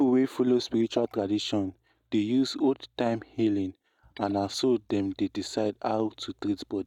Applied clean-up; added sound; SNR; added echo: neural mask model DeepFilterNet 3.